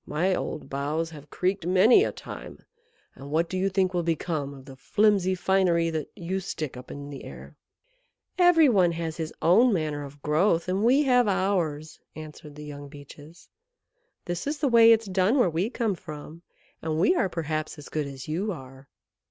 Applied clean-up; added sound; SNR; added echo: none; none; none; none.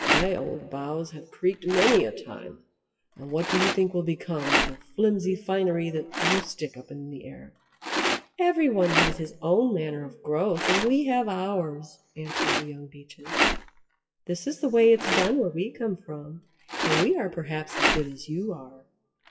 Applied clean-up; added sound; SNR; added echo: classical method WPE with log-MMSE.